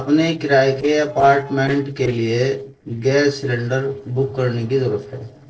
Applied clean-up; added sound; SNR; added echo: neural separator model SepFormer DNS4.